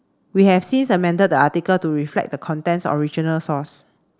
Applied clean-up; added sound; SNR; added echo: none; none; none; none.